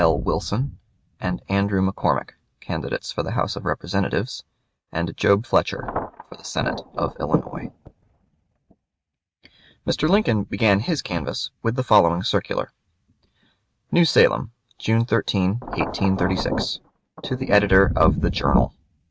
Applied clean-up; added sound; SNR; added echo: neural mask model RNNoise.